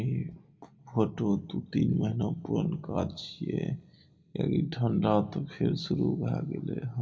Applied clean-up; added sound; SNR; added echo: none; none; none; reverberation time 1.6 s.